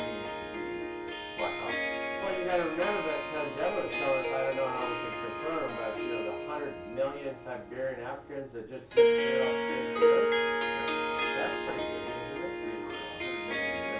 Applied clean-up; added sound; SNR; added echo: none; Harp; -4 dB; reverberation time 0.2 s.